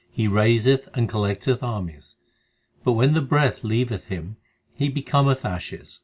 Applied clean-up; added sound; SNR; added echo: none; none; none; none.